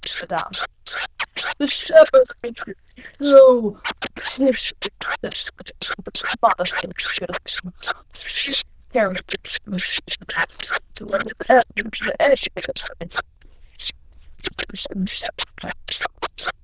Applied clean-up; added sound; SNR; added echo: neural diffusion model UNIVERSE++.